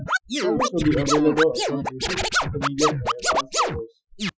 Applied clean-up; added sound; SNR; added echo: classical method Wiener filter.